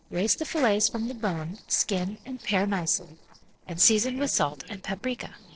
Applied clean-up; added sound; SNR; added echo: neural separator model SepFormer DNS4.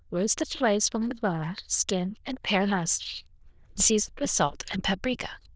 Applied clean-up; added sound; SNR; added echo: neural diffusion model UNIVERSE++.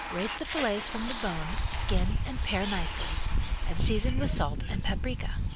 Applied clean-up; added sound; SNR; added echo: none; Bus; -3 dB; none.